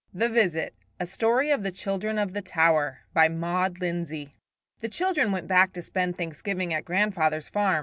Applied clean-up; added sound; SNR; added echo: none; none; none; none.